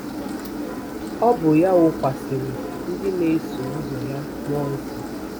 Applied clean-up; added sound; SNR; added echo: none; Engine; 6 dB; none.